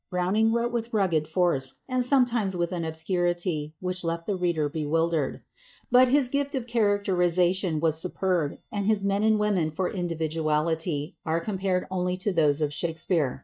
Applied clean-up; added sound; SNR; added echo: neural mask model DeepFilterNet 3.